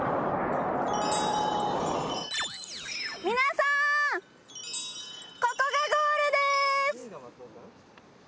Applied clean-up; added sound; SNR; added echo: none; Chime; 12 dB; none.